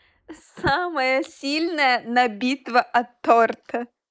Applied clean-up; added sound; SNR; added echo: neural mask model Resemble Enhance denoiser.